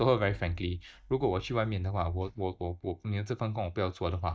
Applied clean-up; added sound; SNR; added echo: neural mask model DeepFilterNet 3.